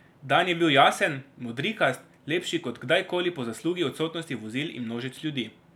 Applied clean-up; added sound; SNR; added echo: none; none; none; none.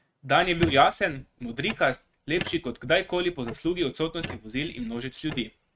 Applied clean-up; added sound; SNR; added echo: neural mask model RNNoise.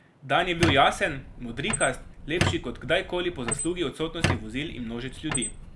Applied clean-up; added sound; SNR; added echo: none; Squeak; 4 dB; none.